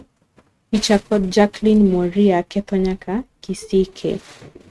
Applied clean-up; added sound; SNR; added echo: neural mask model RNNoise.